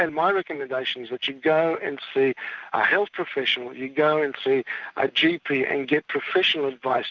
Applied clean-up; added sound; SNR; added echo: none; none; none; none.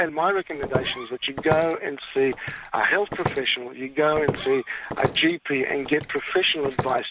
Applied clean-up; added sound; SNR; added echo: none; Walk, footsteps; 9 dB; none.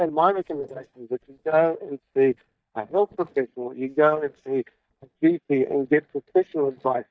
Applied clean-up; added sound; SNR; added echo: neural mask model DeepFilterNet 3.